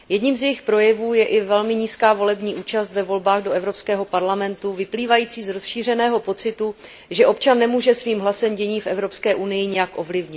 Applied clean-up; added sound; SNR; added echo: none; none; none; none.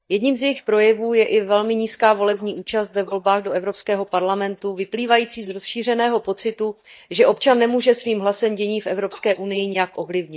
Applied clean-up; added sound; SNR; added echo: neural mask model DeepFilterNet 3.